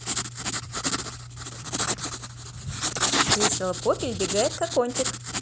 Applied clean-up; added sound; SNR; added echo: none; Writing; -2 dB; none.